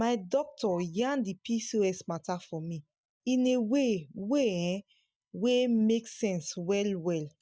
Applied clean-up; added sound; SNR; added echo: neural mask model DeepFilterNet 3.